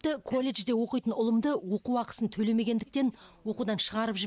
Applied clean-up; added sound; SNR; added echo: neural mask model Resemble Enhance denoiser.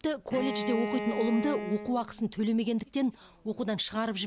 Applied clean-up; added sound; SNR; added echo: none; Bowed string instrument; 6 dB; none.